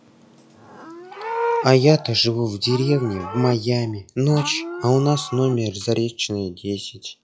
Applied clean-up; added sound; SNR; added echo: classical method log-MMSE.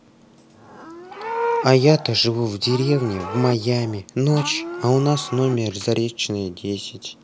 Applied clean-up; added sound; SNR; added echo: none; Livestock, farm animals, working animals; 11 dB; none.